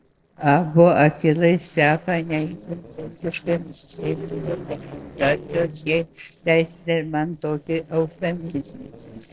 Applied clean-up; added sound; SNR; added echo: neural separator model SepFormer DNS4.